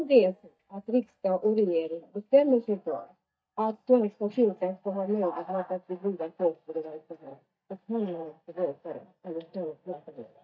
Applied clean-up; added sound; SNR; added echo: neural mask model DeepFilterNet 3.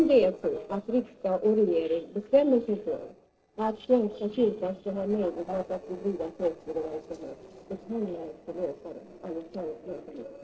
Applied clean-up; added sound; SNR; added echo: neural separator model SepFormer DNS4.